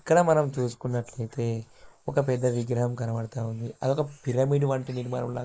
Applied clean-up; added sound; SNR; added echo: neural mask model Resemble Enhance denoiser.